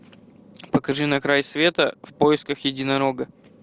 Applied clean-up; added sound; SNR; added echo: none; none; none; none.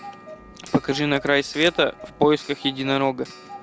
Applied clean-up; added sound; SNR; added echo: none; Packing tape, duct tape + Clock; 18 dB; none.